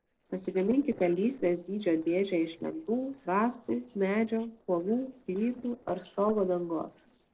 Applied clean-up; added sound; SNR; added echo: neural separator model SepFormer DNS4.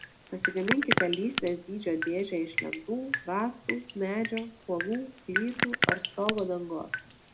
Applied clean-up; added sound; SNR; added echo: none; Drip; 1 dB; reverberation time 0.2 s.